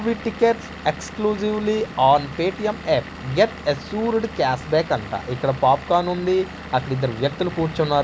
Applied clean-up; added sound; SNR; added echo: none; Engine / Vehicle; 14 dB; none.